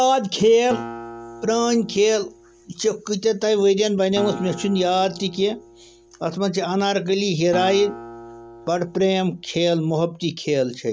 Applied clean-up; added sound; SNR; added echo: none; Acoustic guitar; 17 dB; none.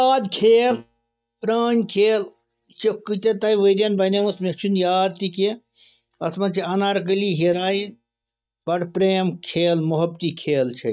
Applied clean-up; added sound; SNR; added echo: neural mask model DeepFilterNet 3.